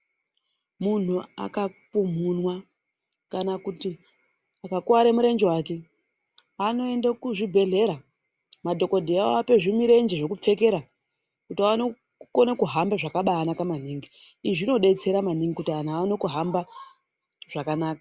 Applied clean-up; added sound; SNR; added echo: none; none; none; none.